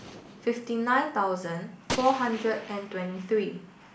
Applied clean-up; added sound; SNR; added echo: none; Gunshot, gunfire; 13 dB; none.